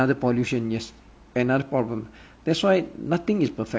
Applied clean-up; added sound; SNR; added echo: none; none; none; none.